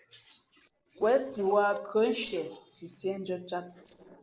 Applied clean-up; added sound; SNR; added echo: neural separator model SepFormer DNS4.